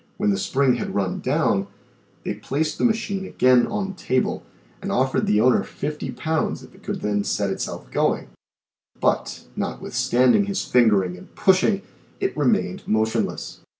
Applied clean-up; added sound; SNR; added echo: none; none; none; none.